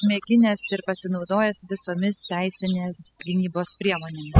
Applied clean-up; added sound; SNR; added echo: classical method spectral subtraction.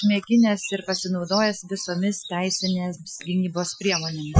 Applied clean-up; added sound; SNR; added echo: classical method Wiener filter.